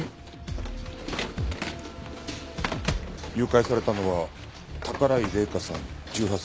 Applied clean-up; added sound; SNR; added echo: none; none; none; none.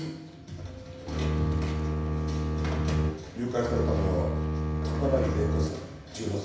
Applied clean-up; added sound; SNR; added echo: none; Bowed string instrument; -4 dB; reverberation time 0.9 s.